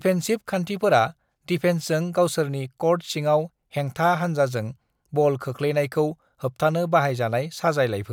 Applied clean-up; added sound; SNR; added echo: none; none; none; none.